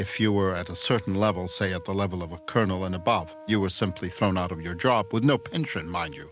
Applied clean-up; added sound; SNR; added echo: none; Brass instrument; 19 dB; none.